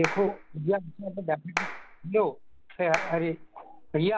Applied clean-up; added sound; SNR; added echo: none; Clapping; 8 dB; none.